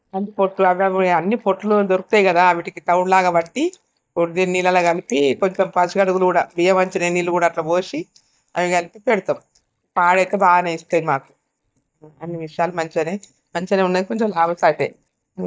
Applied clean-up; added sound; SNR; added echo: neural mask model DeepFilterNet 3.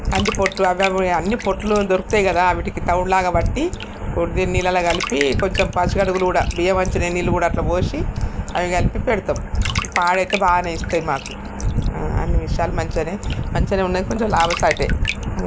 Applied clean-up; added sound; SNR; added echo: none; Bathtub (filling or washing); 13 dB; none.